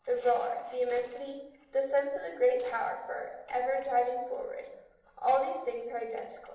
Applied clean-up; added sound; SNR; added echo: neural separator model SepFormer DNS4.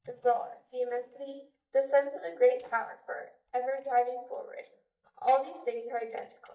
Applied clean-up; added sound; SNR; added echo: neural mask model DeepFilterNet 3.